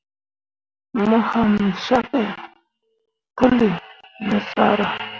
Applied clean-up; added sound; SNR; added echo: none; none; none; none.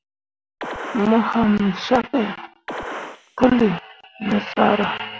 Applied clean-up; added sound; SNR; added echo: none; Gunshot, gunfire; 14 dB; none.